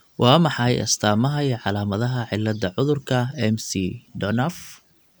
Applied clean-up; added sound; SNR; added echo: none; none; none; none.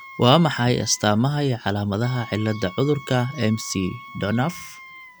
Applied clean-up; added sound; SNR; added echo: none; Wind instrument, woodwind instrument; 20 dB; none.